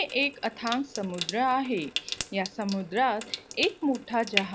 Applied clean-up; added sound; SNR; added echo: none; Trickle, dribble / Sink (filling or washing) / Water tap, faucet; 8 dB; none.